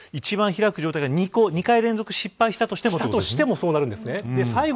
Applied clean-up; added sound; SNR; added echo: none; none; none; none.